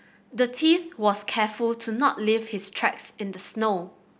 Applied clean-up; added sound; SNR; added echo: none; none; none; none.